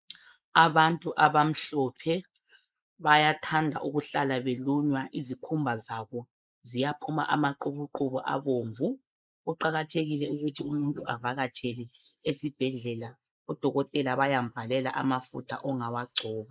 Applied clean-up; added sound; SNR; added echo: neural mask model Resemble Enhance denoiser.